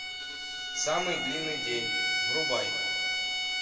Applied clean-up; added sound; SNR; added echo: none; Bowed string instrument; -4 dB; reverberation time 1.9 s.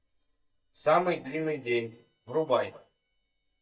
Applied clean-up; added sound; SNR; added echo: neural mask model DeepFilterNet 3.